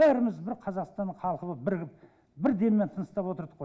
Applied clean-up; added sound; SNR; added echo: none; none; none; none.